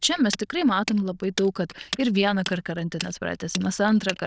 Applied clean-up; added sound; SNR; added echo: neural diffusion model UNIVERSE++.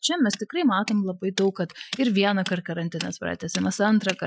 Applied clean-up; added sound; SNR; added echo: classical method Wiener filter.